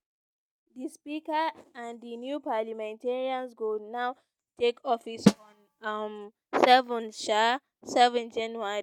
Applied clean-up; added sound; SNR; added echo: neural mask model RNNoise.